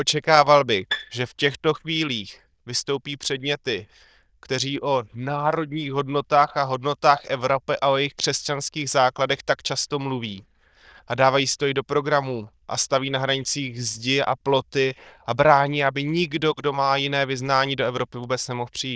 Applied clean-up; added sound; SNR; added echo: neural diffusion model UNIVERSE++.